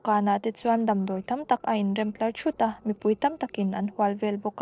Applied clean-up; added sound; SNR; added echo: neural separator model SepFormer DNS4.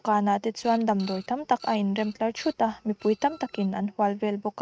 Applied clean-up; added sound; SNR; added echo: neural mask model RNNoise.